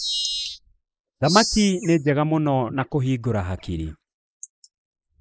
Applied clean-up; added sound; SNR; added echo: neural mask model Resemble Enhance denoiser.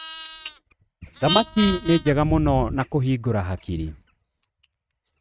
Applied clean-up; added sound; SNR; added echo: neural mask model RNNoise.